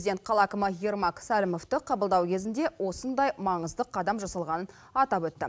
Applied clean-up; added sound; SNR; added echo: none; none; none; none.